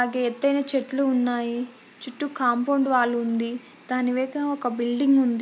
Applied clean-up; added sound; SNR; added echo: none; none; none; none.